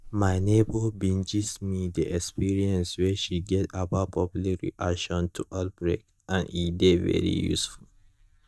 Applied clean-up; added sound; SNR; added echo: neural mask model DeepFilterNet 3.